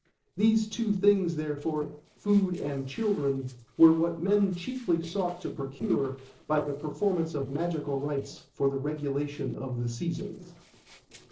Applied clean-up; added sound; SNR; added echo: neural separator model SepFormer DNS4.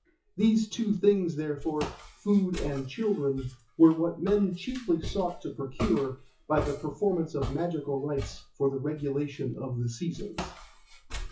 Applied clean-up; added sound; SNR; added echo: classical method WPE with log-MMSE.